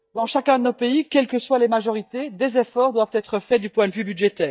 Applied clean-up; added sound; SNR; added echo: neural mask model DeepFilterNet 3.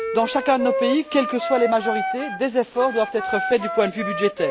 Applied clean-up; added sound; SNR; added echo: none; Wind instrument, woodwind instrument; 5 dB; none.